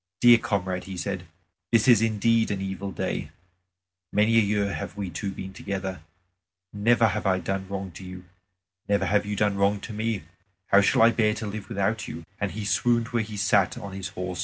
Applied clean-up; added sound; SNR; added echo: none; none; none; none.